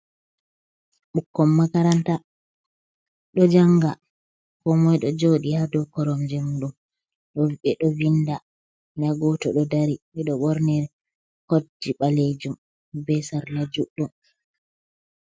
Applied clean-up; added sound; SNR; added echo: none; none; none; none.